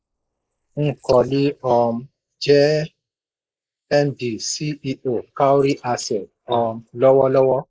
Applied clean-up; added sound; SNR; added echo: neural mask model Resemble Enhance denoiser.